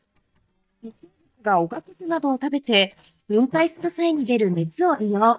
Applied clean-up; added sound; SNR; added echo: neural mask model DeepFilterNet 3.